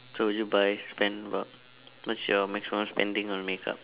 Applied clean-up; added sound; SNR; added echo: none; none; none; none.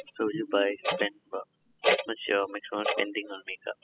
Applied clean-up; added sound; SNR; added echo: classical method spectral subtraction.